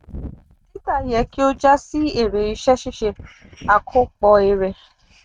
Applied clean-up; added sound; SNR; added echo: neural mask model RNNoise.